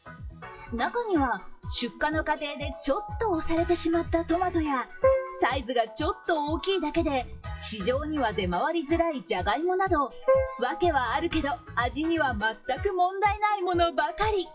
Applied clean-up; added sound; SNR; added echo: classical method WPE with log-MMSE.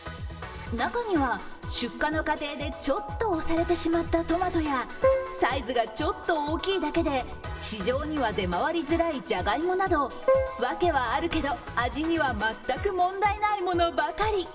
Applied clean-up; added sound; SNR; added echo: none; Keyboard (musical); -2 dB; reverberation time 1.4 s.